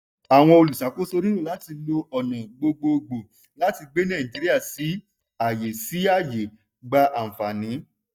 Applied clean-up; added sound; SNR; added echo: neural mask model DeepFilterNet 3.